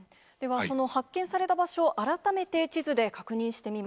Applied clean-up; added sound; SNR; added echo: none; none; none; none.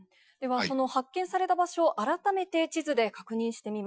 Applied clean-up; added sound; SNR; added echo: classical method Wiener filter.